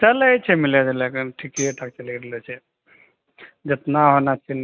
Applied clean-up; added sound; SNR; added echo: neural mask model RNNoise.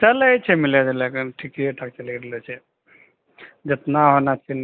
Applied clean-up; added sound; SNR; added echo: neural mask model Resemble Enhance denoiser.